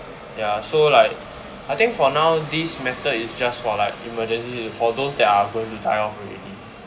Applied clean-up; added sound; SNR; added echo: none; none; none; none.